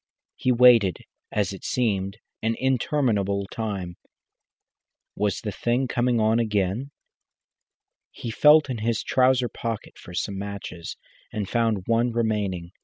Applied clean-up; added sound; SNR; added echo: none; none; none; none.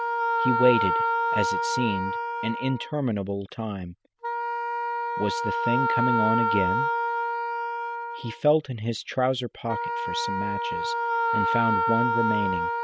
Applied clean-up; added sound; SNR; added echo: none; Wind instrument, woodwind instrument; -2 dB; none.